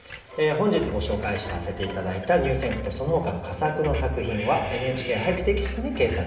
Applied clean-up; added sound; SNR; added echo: none; Screech; 17 dB; reverberation time 0.9 s.